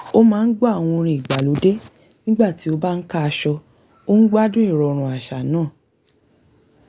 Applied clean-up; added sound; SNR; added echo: none; none; none; none.